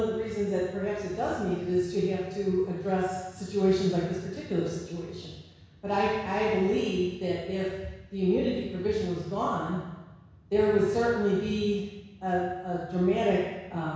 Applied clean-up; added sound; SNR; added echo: none; none; none; reverberation time 1.1 s.